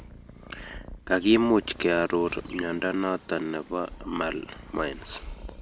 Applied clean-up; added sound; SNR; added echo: none; Purr; 16 dB; none.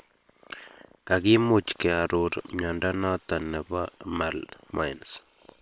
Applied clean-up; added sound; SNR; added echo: neural separator model SepFormer WHAM!.